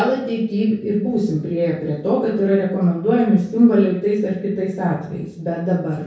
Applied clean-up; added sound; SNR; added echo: none; none; none; reverberation time 0.6 s.